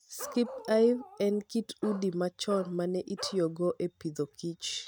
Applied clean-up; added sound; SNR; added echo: neural mask model RNNoise.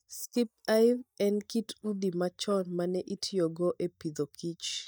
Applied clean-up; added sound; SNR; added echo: neural mask model DeepFilterNet 3.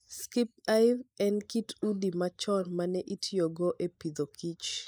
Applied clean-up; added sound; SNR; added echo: neural mask model Resemble Enhance denoiser.